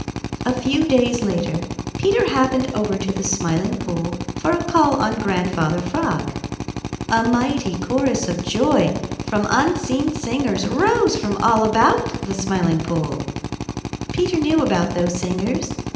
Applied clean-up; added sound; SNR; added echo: none; Drill; 7 dB; reverberation time 0.8 s.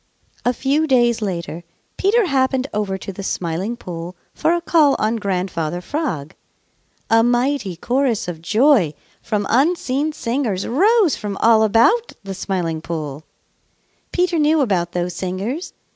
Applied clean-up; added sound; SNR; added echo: none; none; none; none.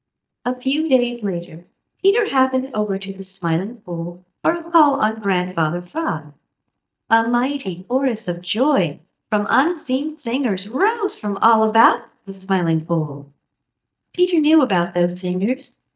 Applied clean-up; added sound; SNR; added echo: neural mask model DeepFilterNet 3.